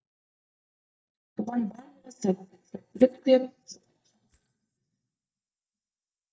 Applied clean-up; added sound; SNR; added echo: neural mask model DeepFilterNet 3.